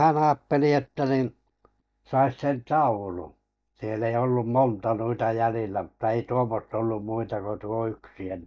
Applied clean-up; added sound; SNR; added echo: neural mask model DeepFilterNet 3.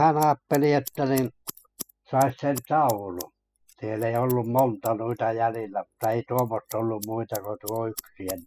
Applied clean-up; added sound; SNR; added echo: classical method spectral subtraction.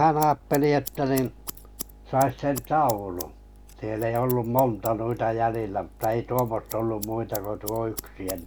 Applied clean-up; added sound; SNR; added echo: none; Scissors; 16 dB; none.